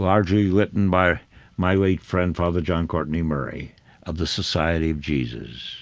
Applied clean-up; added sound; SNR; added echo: none; none; none; none.